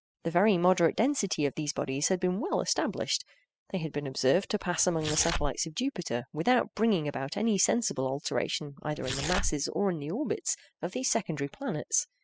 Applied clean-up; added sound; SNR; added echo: classical method spectral subtraction.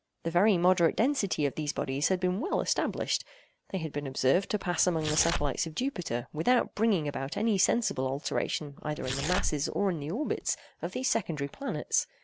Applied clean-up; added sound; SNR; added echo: none; Tearing; 6 dB; none.